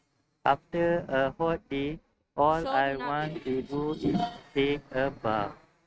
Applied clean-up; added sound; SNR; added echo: neural mask model RNNoise.